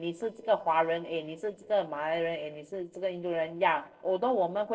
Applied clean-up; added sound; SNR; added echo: neural separator model SepFormer DNS4.